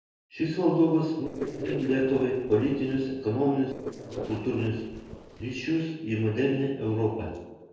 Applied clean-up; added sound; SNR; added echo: neural separator model SepFormer DNS4.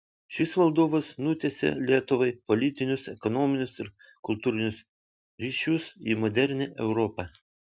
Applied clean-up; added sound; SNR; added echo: none; none; none; none.